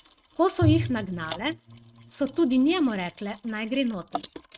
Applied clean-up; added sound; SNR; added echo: neural mask model RNNoise.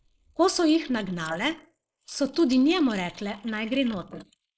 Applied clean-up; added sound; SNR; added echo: neural mask model Resemble Enhance denoiser.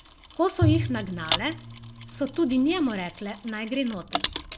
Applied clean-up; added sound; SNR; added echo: none; Mechanisms + Bowed string instrument; 2 dB; none.